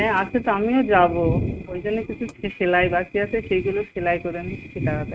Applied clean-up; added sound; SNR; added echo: neural mask model RNNoise.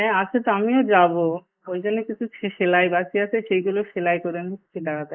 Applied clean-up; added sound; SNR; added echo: neural mask model Resemble Enhance denoiser.